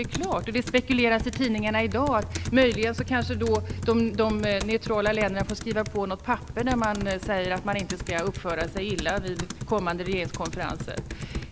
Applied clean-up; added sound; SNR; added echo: none; Computer keyboard; 8 dB; none.